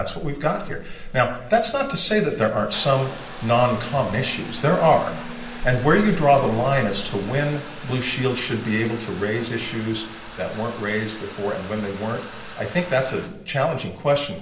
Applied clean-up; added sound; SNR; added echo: none; Trickle, dribble / Bathtub (filling or washing) / Water tap, faucet; 12 dB; reverberation time 0.7 s.